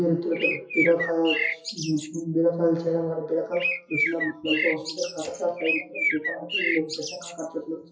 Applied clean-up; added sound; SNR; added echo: classical method WPE with log-MMSE.